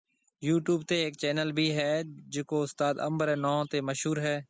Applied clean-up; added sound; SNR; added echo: none; none; none; none.